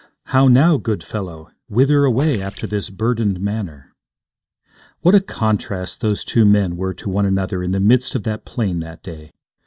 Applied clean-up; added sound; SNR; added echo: neural mask model DeepFilterNet 3.